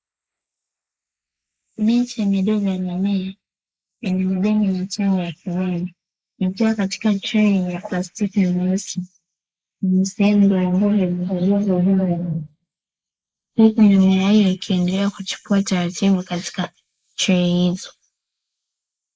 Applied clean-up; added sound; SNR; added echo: neural mask model Resemble Enhance denoiser.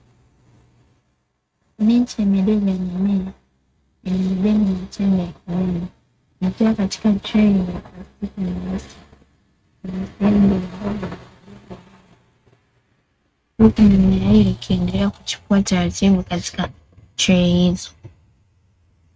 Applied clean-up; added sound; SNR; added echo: neural mask model RNNoise.